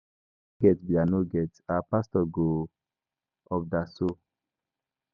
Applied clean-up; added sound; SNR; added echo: none; none; none; none.